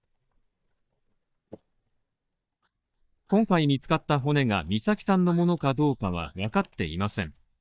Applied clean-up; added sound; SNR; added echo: neural mask model DeepFilterNet 3.